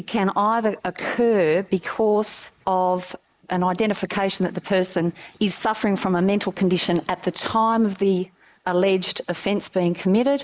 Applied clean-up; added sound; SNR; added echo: neural mask model Resemble Enhance denoiser.